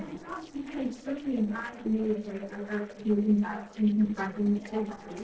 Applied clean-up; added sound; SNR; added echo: neural separator model SepFormer DNS4.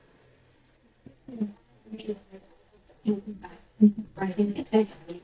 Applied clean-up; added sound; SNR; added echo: neural mask model DeepFilterNet 3.